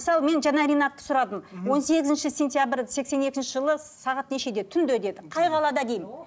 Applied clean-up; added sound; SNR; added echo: none; none; none; none.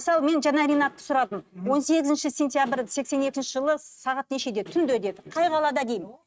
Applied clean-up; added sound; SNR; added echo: neural mask model RNNoise.